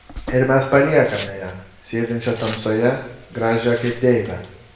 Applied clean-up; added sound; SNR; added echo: none; Domestic sounds, home sounds; 18 dB; reverberation time 0.8 s.